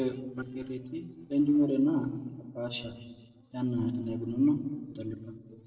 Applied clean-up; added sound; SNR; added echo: neural separator model SepFormer DNS4.